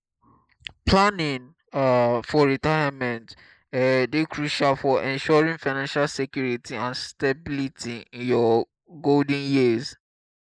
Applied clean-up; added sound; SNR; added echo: neural mask model Resemble Enhance denoiser.